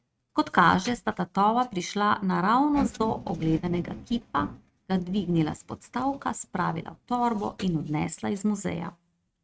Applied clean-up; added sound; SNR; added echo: neural mask model RNNoise.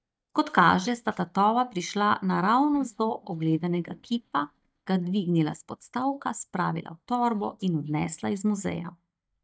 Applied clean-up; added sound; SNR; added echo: neural mask model DeepFilterNet 3.